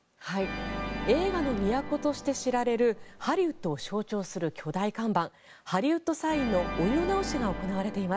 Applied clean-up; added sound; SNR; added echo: none; Organ; 9 dB; none.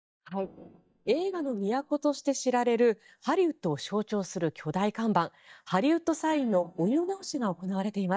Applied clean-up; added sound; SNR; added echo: neural mask model DeepFilterNet 3.